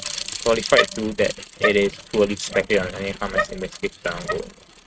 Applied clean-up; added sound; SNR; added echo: neural mask model RNNoise.